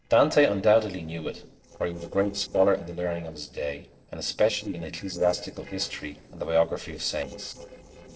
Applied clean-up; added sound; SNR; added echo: neural separator model SepFormer DNS4.